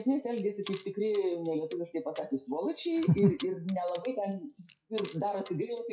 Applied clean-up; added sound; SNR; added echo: classical method WPE with log-MMSE.